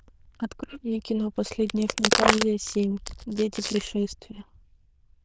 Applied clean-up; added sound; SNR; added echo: neural diffusion model UNIVERSE++.